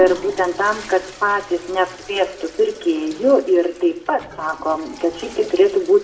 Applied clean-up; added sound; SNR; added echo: none; Toilet flush / Water; 19 dB; reverberation time 0.7 s.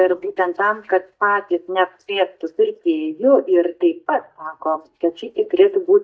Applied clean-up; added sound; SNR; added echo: neural mask model DeepFilterNet 3.